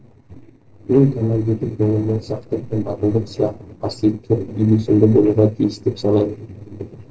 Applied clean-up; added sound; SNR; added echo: neural separator model SepFormer DNS4.